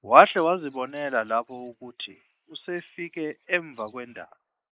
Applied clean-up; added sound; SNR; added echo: neural mask model Resemble Enhance denoiser.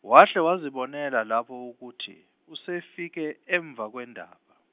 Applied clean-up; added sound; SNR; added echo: none; none; none; none.